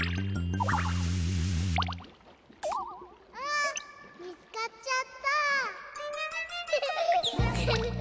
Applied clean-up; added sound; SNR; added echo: none; none; none; none.